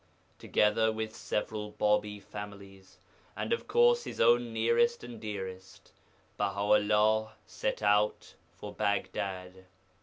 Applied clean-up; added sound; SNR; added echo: none; none; none; none.